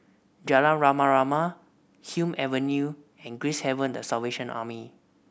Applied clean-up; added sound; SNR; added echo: none; none; none; none.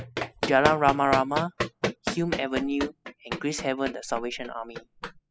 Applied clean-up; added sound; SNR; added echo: classical method spectral subtraction.